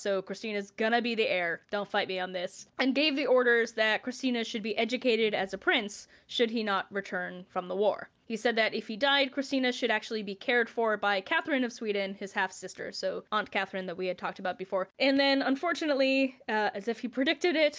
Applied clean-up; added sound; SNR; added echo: none; none; none; none.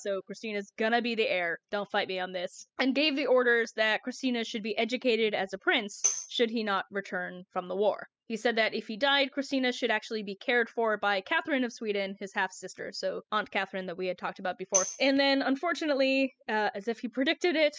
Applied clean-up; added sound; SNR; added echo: classical method spectral subtraction.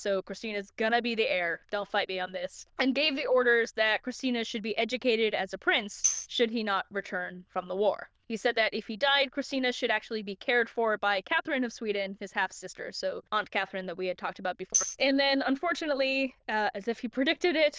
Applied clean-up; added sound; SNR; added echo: neural diffusion model UNIVERSE++.